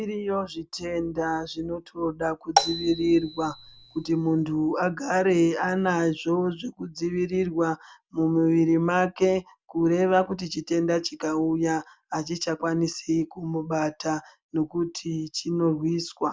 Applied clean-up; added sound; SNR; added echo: none; Marimba, xylophone; 5 dB; none.